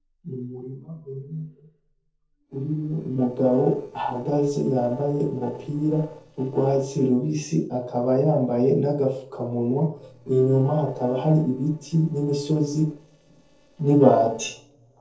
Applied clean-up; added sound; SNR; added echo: neural separator model SepFormer DNS4.